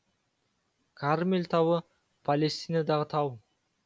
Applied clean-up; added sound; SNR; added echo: none; none; none; none.